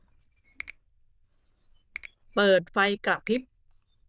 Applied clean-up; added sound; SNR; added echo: neural diffusion model UNIVERSE++.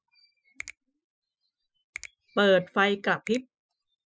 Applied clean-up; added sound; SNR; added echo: classical method spectral subtraction.